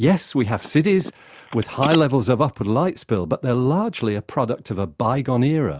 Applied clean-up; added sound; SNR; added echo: none; Telephone; 14 dB; none.